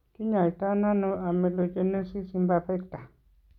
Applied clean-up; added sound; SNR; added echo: none; none; none; none.